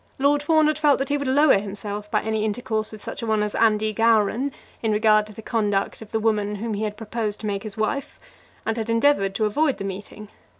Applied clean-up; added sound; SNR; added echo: none; none; none; none.